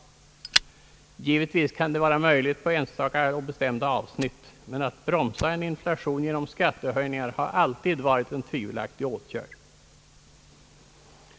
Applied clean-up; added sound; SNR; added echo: none; Fire; 12 dB; none.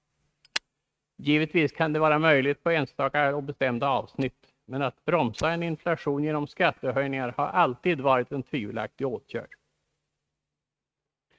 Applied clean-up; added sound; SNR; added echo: neural mask model RNNoise.